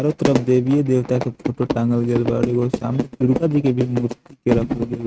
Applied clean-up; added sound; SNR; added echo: neural mask model RNNoise.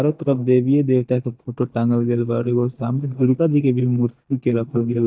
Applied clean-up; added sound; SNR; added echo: neural mask model DeepFilterNet 3.